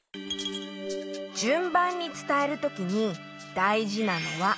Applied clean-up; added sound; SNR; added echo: none; Trumpet; 19 dB; none.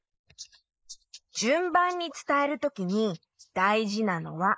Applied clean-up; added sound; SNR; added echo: neural mask model Resemble Enhance denoiser.